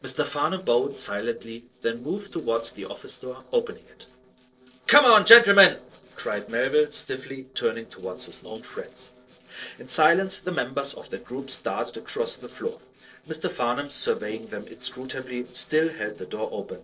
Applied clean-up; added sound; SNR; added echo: neural separator model SepFormer DNS4.